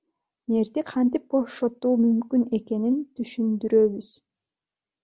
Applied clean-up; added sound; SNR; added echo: none; none; none; none.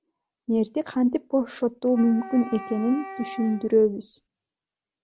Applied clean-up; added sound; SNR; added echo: none; Wind instrument, woodwind instrument; 15 dB; none.